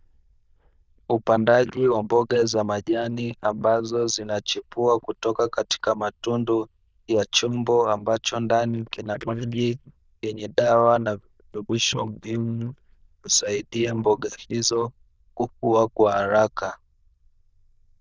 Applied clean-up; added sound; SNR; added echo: neural diffusion model UNIVERSE++.